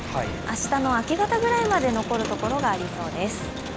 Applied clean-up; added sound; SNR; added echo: none; Crowd; 9 dB; none.